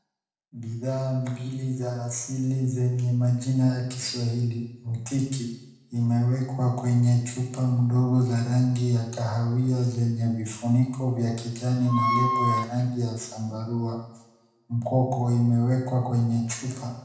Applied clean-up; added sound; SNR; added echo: none; Wind instrument, woodwind instrument; 2 dB; reverberation time 0.8 s.